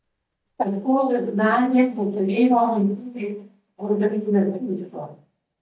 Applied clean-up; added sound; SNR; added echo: neural mask model DeepFilterNet 3.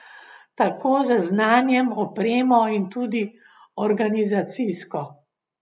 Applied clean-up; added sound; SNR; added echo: none; none; none; none.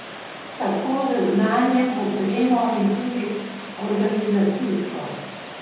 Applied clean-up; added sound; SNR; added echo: none; Water; 14 dB; reverberation time 1.3 s.